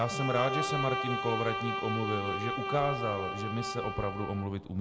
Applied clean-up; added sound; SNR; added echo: none; Bowed string instrument; 2 dB; none.